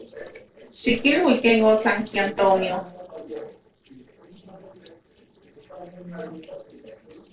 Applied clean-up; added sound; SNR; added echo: neural separator model SepFormer DNS4.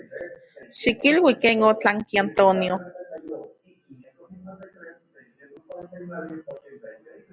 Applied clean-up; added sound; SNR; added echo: none; none; none; none.